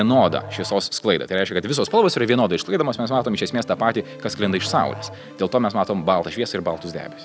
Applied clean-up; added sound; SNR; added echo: none; Musical instrument; 18 dB; none.